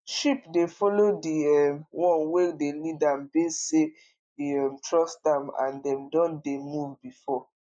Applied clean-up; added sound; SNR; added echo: neural mask model Resemble Enhance denoiser.